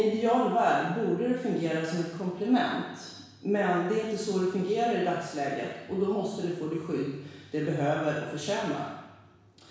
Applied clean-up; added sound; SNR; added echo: none; none; none; reverberation time 1.1 s.